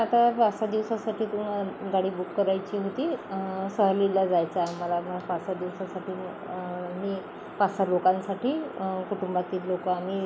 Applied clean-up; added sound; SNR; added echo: none; none; none; none.